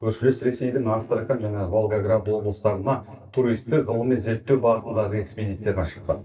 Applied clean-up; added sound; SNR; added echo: neural mask model DeepFilterNet 3.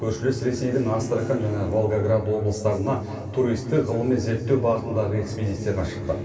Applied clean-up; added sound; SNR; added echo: none; Bowed string instrument; 14 dB; reverberation time 2.6 s.